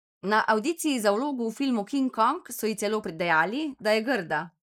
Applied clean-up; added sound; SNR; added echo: neural mask model Resemble Enhance denoiser.